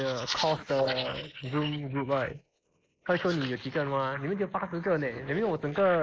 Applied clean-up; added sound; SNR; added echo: neural mask model Resemble Enhance denoiser.